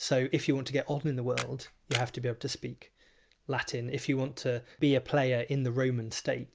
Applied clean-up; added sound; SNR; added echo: none; Camera; 10 dB; none.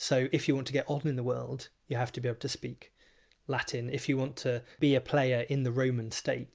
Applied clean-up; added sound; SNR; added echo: none; none; none; none.